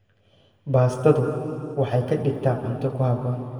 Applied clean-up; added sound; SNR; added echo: none; none; none; reverberation time 2.4 s.